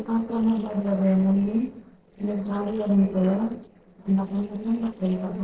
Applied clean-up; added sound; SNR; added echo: neural separator model SepFormer DNS4.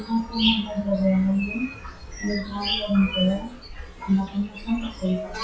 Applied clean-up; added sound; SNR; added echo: classical method WPE with log-MMSE.